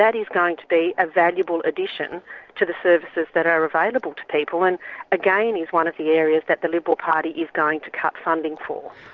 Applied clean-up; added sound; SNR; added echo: none; none; none; none.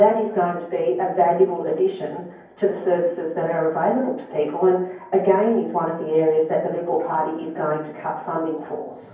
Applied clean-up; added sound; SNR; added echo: none; none; none; reverberation time 0.9 s.